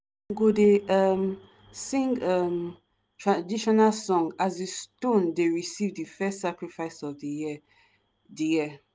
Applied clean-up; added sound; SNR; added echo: none; none; none; none.